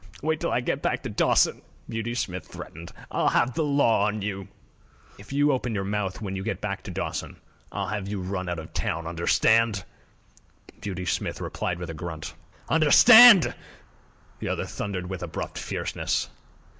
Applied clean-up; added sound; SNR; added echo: none; none; none; none.